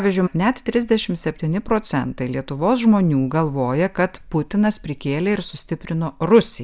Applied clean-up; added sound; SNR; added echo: none; none; none; none.